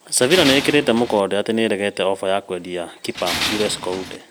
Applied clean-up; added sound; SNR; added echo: none; Tools; 6 dB; none.